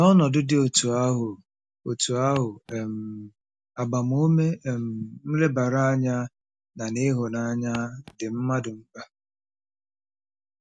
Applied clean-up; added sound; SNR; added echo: none; Walk, footsteps; 18 dB; none.